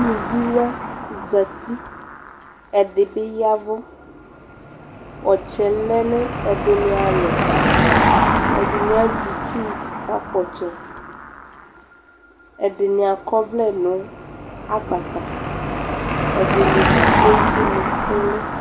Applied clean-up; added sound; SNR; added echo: none; Car passing by / Engine; 0 dB; none.